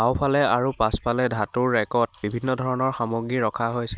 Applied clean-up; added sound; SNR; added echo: none; none; none; none.